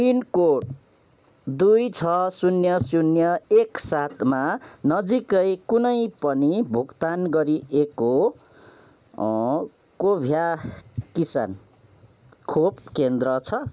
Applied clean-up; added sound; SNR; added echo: none; none; none; none.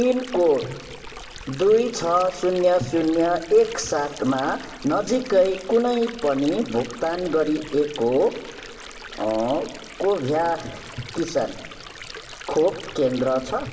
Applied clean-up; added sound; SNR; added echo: none; Stream; 16 dB; reverberation time 2.9 s.